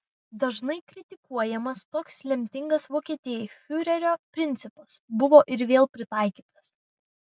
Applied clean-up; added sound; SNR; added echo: none; none; none; none.